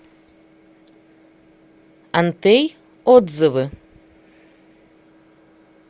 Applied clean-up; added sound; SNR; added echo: none; none; none; none.